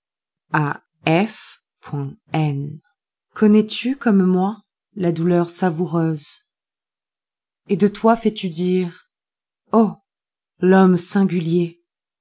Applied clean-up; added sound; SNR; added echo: none; none; none; none.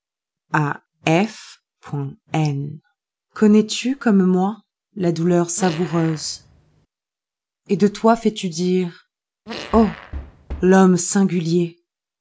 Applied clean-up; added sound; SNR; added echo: none; Knock + Fart; 14 dB; none.